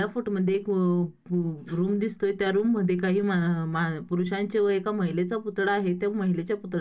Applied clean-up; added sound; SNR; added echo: neural mask model Resemble Enhance denoiser.